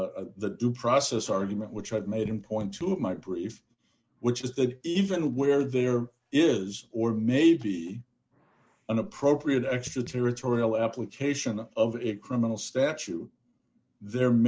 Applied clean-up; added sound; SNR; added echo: neural mask model Resemble Enhance denoiser.